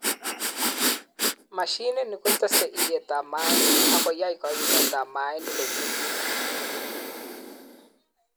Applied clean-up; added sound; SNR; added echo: none; Breathing; -4 dB; none.